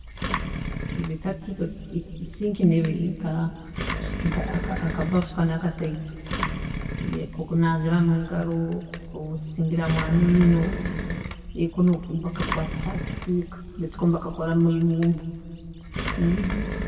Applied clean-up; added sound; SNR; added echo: none; Engine; 7 dB; reverberation time 2.0 s.